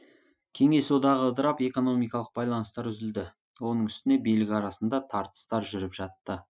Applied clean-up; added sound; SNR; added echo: none; none; none; none.